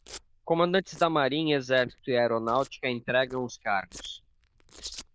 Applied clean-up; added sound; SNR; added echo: neural diffusion model UNIVERSE++.